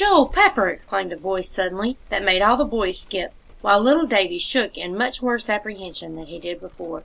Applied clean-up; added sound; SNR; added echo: none; Rain; 19 dB; none.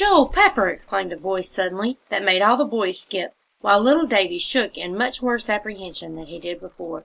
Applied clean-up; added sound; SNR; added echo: neural mask model Resemble Enhance denoiser.